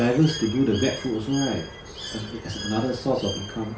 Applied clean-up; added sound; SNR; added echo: none; Bird; 13 dB; none.